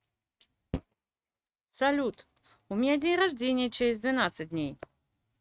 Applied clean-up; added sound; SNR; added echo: neural mask model RNNoise.